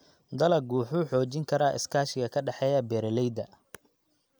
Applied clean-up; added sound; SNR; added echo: none; none; none; none.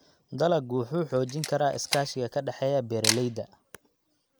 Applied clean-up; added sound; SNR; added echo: none; Camera; 7 dB; none.